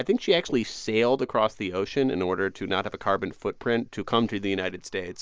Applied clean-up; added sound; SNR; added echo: none; none; none; none.